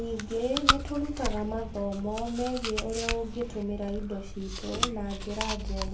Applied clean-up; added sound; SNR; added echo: none; Chewing, mastication; 1 dB; reverberation time 0.3 s.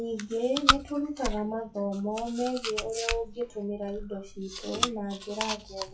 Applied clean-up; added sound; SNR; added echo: classical method WPE with log-MMSE.